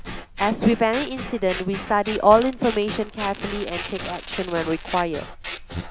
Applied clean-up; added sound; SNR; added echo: none; Coin (dropping) + Scissors; 8 dB; none.